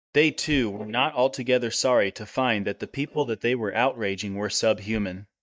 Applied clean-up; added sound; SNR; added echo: neural mask model DeepFilterNet 3.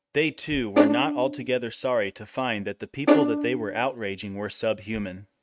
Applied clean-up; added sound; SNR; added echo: neural mask model RNNoise.